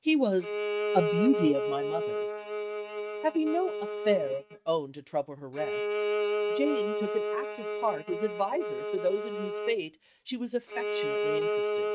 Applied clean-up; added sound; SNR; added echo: neural mask model RNNoise.